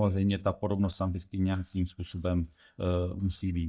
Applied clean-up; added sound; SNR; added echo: neural mask model DeepFilterNet 3.